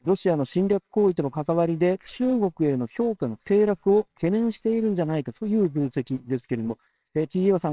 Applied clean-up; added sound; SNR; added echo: neural separator model SepFormer WHAMR!.